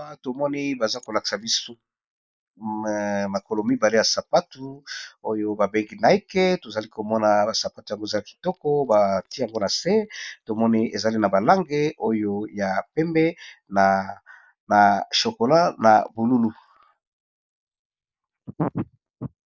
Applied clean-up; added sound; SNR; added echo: neural mask model Resemble Enhance denoiser.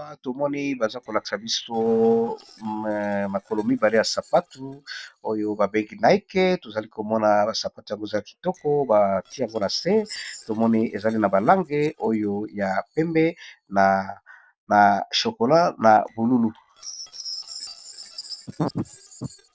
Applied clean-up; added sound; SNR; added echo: neural separator model SepFormer DNS4.